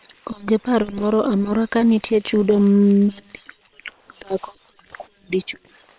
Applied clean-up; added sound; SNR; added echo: neural separator model SepFormer WHAM!.